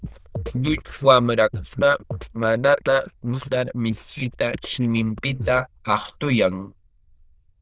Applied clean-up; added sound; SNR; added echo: neural diffusion model UNIVERSE++.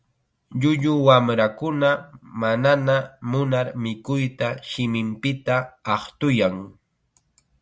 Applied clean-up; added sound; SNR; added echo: none; none; none; none.